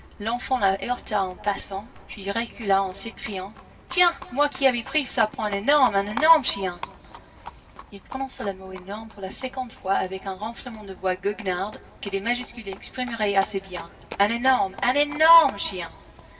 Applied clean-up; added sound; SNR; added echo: none; Livestock, farm animals, working animals; 17 dB; reverberation time 2.7 s.